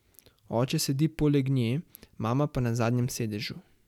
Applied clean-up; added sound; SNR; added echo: none; none; none; none.